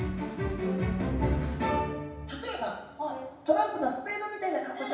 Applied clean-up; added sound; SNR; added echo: none; Brass instrument; 20 dB; reverberation time 0.9 s.